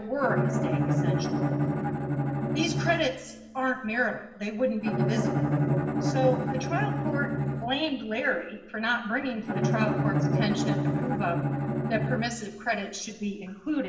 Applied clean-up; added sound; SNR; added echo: none; Bowed string instrument; -2 dB; reverberation time 1.1 s.